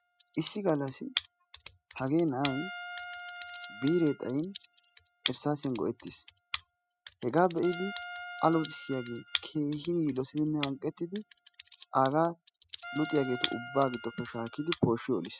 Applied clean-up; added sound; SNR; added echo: classical method spectral subtraction.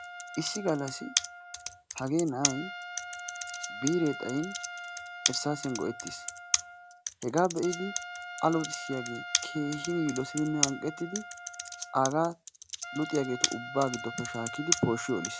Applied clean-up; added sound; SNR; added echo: none; Computer keyboard + Trumpet; 3 dB; none.